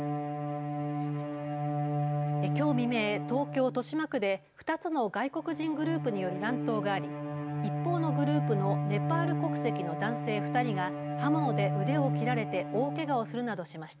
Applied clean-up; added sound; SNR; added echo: none; Bowed string instrument; 0 dB; none.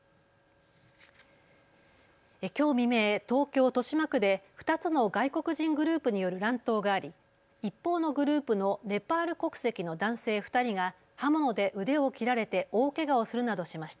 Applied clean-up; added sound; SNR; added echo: none; none; none; none.